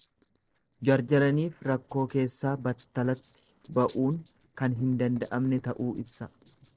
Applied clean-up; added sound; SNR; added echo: neural separator model SepFormer DNS4.